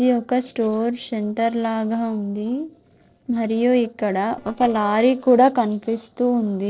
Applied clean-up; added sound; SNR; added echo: neural separator model SepFormer DNS4.